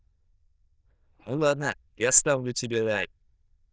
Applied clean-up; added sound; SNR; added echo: neural diffusion model UNIVERSE++.